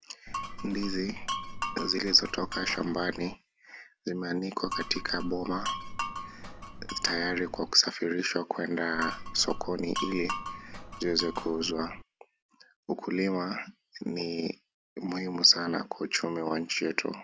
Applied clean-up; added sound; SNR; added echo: none; Glass; 6 dB; none.